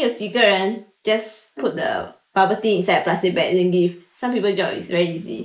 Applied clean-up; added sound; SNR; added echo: neural mask model Resemble Enhance denoiser.